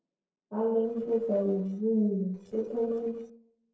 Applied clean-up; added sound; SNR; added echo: neural separator model SepFormer DNS4.